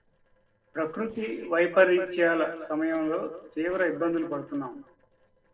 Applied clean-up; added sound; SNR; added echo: neural separator model SepFormer DNS4.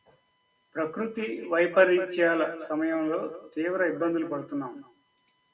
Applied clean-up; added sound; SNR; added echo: none; none; none; none.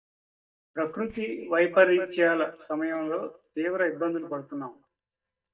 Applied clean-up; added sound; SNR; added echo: neural mask model DeepFilterNet 3.